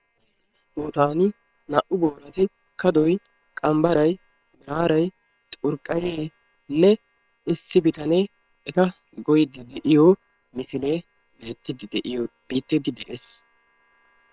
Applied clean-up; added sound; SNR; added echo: neural separator model SepFormer WHAM!.